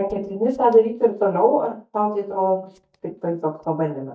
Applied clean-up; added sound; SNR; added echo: neural mask model DeepFilterNet 3.